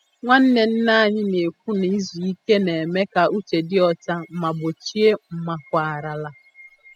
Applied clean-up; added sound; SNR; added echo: classical method spectral subtraction.